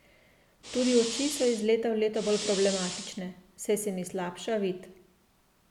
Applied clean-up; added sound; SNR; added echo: none; Fire; 7 dB; none.